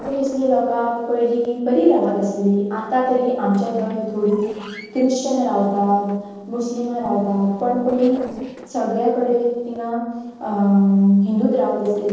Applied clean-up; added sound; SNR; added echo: neural separator model SepFormer DNS4.